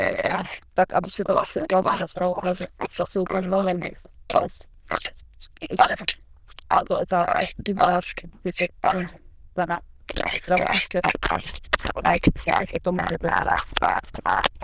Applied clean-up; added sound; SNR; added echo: neural diffusion model UNIVERSE++.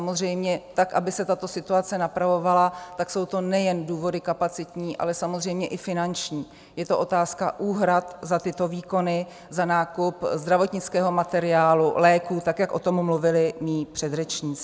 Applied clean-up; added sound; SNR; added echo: none; none; none; none.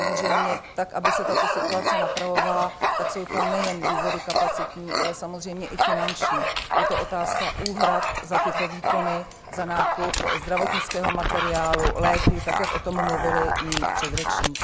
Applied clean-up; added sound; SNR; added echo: none; Dog; -4 dB; none.